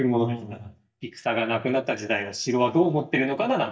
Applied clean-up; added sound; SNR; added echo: neural mask model DeepFilterNet 3.